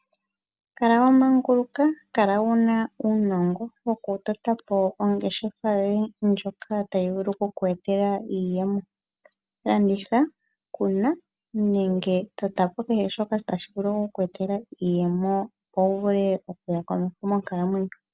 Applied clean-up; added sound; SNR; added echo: none; none; none; none.